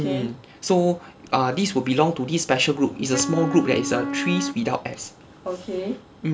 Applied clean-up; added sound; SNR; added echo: none; Wind instrument, woodwind instrument; 7 dB; none.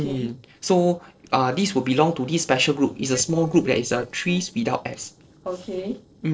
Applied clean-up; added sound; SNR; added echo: neural separator model SepFormer DNS4.